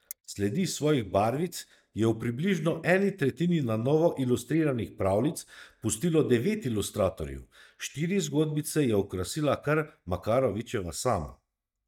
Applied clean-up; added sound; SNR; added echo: neural mask model DeepFilterNet 3.